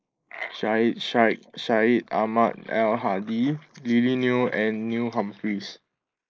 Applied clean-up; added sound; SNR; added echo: neural mask model Resemble Enhance denoiser.